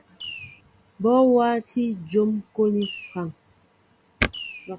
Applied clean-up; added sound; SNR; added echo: none; Fireworks; 13 dB; none.